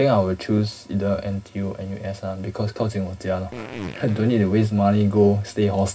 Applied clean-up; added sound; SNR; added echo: none; Fart; 16 dB; reverberation time 0.4 s.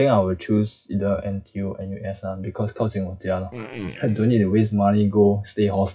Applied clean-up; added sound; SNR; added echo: classical method WPE with log-MMSE.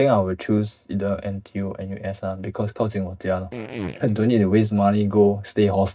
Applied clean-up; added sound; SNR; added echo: neural mask model DeepFilterNet 3.